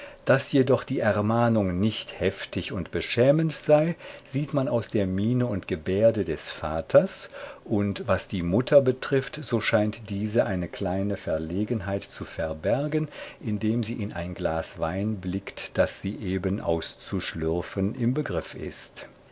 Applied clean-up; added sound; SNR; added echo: none; none; none; none.